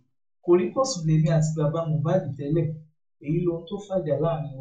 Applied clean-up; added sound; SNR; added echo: none; none; none; reverberation time 0.3 s.